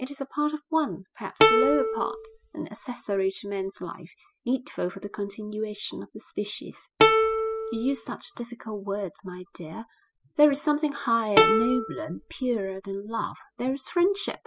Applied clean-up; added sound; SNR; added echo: classical method spectral subtraction.